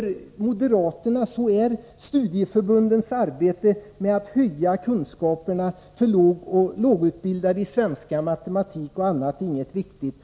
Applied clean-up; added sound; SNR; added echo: none; none; none; none.